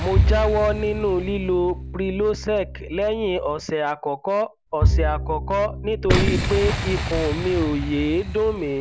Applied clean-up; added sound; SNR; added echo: none; Boom + Bowed string instrument; 2 dB; none.